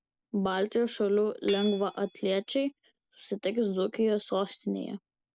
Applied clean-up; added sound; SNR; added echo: none; Hammer / Chink, clink; 19 dB; none.